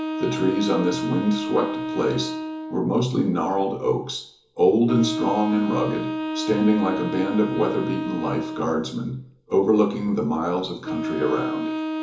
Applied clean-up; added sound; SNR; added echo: none; Wind instrument, woodwind instrument; 6 dB; reverberation time 0.7 s.